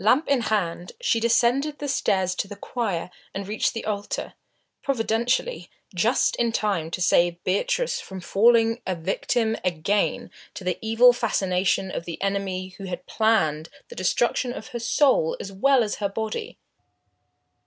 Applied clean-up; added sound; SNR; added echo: none; none; none; none.